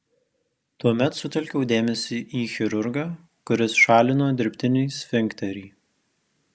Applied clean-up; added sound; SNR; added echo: none; none; none; none.